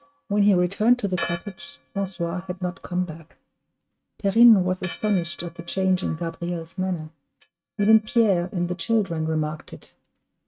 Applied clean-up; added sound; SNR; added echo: neural mask model RNNoise.